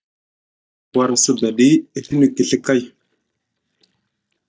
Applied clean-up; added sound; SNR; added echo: neural mask model DeepFilterNet 3.